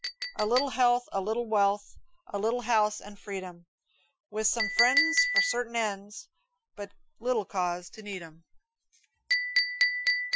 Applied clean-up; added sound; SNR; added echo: classical method Wiener filter.